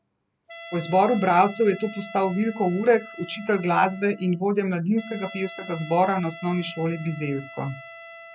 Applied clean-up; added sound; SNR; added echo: none; Wind instrument, woodwind instrument; 18 dB; none.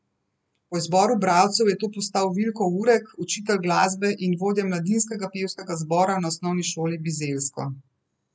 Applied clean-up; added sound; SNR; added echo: none; none; none; none.